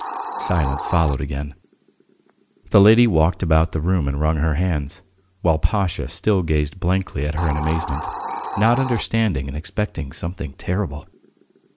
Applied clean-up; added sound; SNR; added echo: none; Hiss; 13 dB; none.